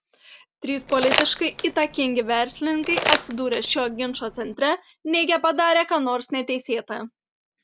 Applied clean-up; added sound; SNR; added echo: none; Crumpling, crinkling; 5 dB; none.